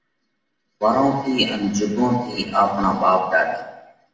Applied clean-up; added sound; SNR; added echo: none; none; none; reverberation time 0.8 s.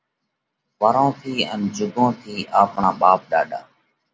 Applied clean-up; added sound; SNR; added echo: none; none; none; none.